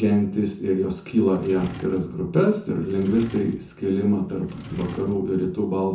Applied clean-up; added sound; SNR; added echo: none; Drawer open or close; 17 dB; reverberation time 0.6 s.